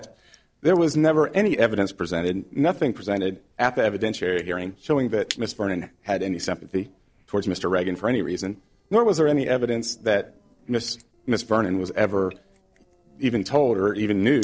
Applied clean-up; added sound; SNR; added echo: neural separator model SepFormer DNS4.